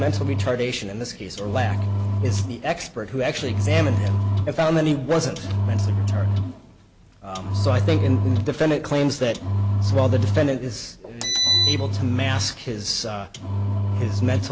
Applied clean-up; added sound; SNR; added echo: none; Engine; -2 dB; none.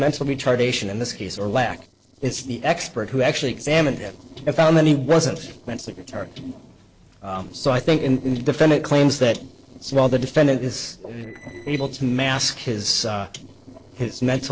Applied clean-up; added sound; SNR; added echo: neural separator model SepFormer DNS4.